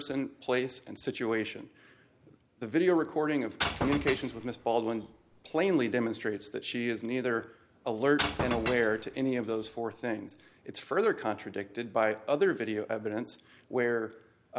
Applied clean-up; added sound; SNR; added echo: none; Shatter / Crushing; 4 dB; none.